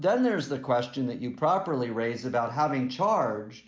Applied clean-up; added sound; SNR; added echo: none; none; none; none.